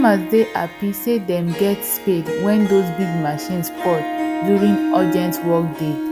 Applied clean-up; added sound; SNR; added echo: none; Harp; 6 dB; none.